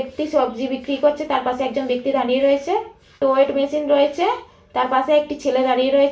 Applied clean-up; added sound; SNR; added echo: none; none; none; reverberation time 0.3 s.